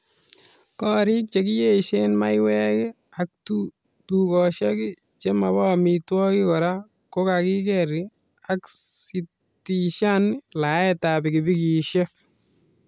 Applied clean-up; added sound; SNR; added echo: none; none; none; none.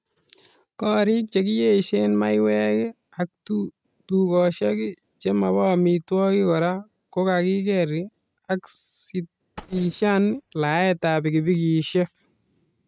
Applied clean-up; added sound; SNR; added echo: neural mask model RNNoise.